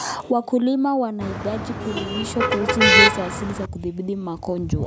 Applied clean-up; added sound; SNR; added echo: none; Motor vehicle (road); -3 dB; none.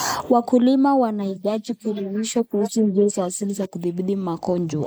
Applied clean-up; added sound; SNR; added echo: neural mask model Resemble Enhance denoiser.